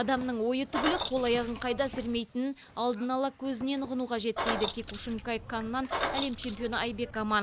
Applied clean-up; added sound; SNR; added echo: none; Keys jangling; 3 dB; none.